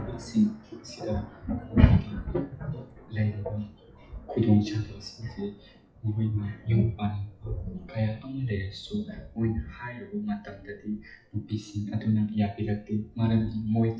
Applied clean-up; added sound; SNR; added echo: classical method WPE with log-MMSE.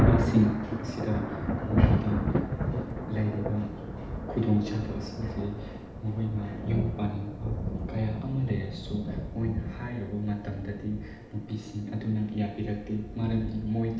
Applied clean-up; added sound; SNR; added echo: none; Thunder; 1 dB; reverberation time 0.8 s.